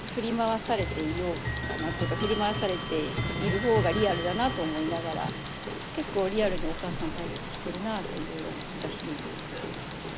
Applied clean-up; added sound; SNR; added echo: none; Tick + Clock; 3 dB; none.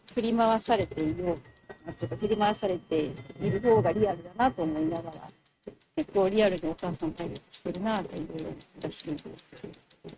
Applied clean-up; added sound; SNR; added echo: neural mask model RNNoise.